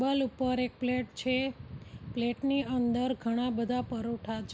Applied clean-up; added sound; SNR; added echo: none; none; none; none.